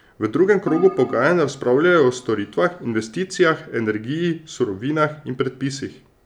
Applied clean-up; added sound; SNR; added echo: none; Keyboard (musical); 16 dB; none.